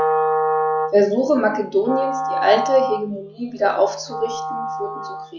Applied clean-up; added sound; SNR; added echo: classical method log-MMSE.